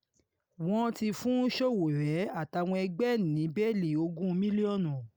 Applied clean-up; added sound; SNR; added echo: none; none; none; none.